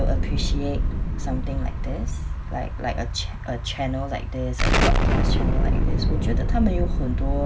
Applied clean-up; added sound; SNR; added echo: none; Explosion; -4 dB; none.